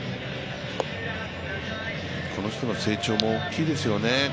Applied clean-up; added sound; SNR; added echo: none; none; none; none.